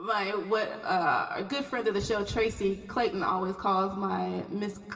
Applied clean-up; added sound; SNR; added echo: none; none; none; reverberation time 2.3 s.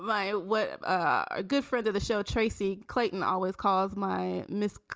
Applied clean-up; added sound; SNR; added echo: none; none; none; none.